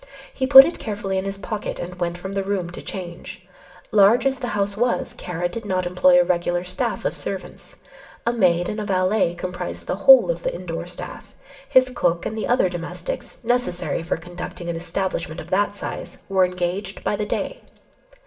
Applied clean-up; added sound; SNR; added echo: none; none; none; reverberation time 0.6 s.